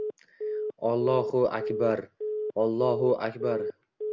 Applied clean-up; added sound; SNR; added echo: none; Telephone; 5 dB; none.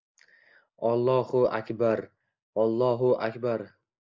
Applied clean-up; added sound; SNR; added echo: neural mask model Resemble Enhance denoiser.